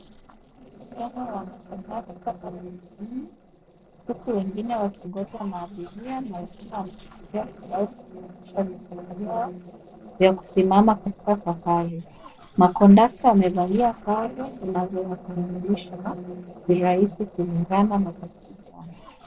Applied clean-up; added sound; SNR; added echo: neural separator model SepFormer DNS4.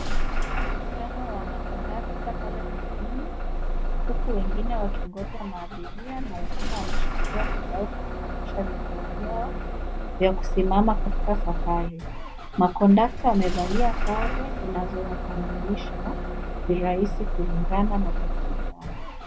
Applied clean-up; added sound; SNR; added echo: none; Engine starting / Bus; -3 dB; none.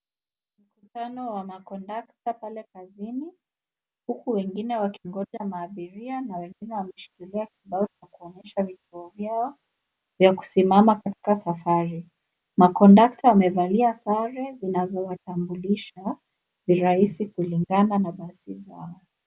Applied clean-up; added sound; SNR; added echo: none; none; none; none.